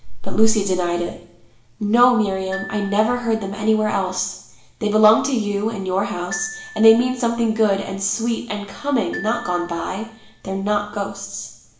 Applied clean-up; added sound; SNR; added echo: none; Glockenspiel; 18 dB; reverberation time 0.7 s.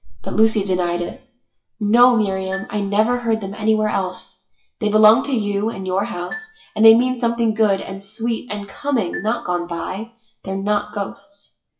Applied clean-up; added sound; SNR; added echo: classical method WPE with log-MMSE.